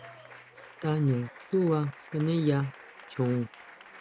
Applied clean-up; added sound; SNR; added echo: none; Applause; 19 dB; none.